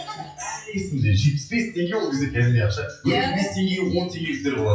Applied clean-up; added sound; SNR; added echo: classical method WPE with log-MMSE.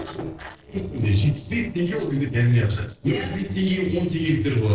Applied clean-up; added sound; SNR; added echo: neural separator model SepFormer DNS4.